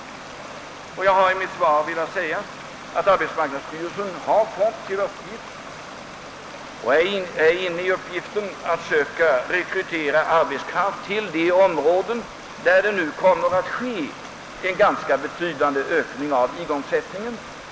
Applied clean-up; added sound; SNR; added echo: none; Stream; 15 dB; none.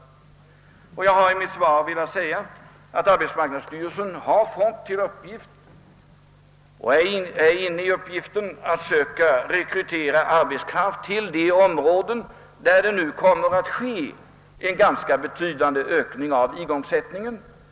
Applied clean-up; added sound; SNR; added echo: none; none; none; none.